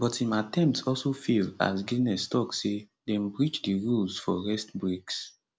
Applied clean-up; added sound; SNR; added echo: none; none; none; none.